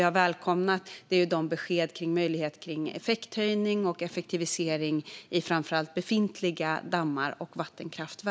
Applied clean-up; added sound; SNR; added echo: none; none; none; none.